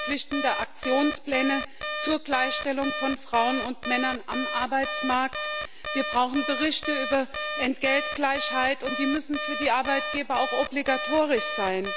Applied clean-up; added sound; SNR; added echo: none; Alarm; -3 dB; none.